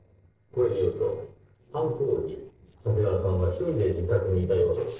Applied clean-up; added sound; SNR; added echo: neural separator model SepFormer DNS4.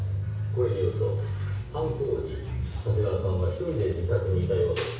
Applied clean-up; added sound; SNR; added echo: none; Bus; 13 dB; reverberation time 0.6 s.